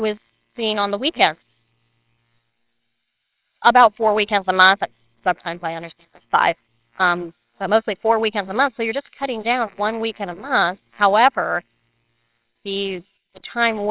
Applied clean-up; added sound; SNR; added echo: neural separator model SepFormer WHAMR!.